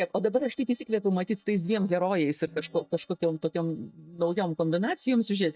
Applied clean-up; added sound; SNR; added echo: neural mask model DeepFilterNet 3.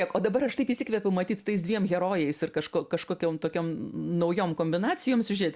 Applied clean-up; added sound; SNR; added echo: none; none; none; none.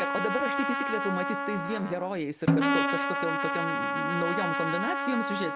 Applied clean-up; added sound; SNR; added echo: none; Trumpet + Snare drum; -3 dB; none.